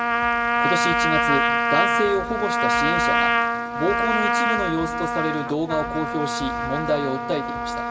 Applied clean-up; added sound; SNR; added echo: none; Trumpet; -4 dB; reverberation time 2.0 s.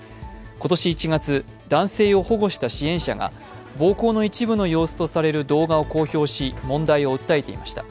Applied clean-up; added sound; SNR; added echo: none; none; none; none.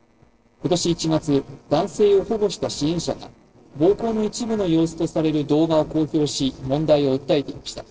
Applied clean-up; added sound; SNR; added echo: neural separator model SepFormer DNS4.